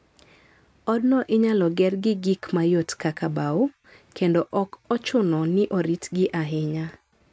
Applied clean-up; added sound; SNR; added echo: none; none; none; none.